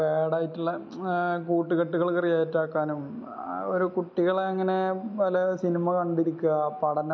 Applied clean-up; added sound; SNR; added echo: none; none; none; none.